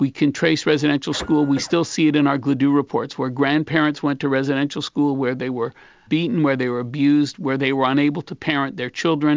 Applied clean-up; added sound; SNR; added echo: none; Printer; 17 dB; none.